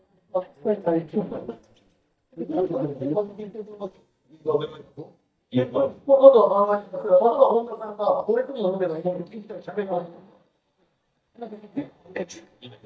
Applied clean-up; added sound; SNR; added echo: neural mask model DeepFilterNet 3.